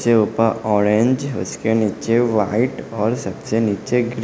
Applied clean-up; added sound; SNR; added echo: none; none; none; none.